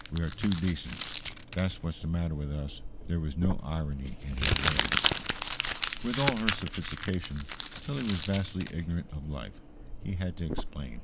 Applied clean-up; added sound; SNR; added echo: none; Crumpling, crinkling; 0 dB; none.